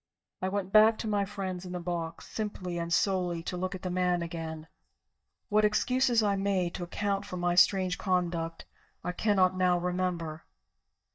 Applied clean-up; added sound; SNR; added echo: neural mask model DeepFilterNet 3.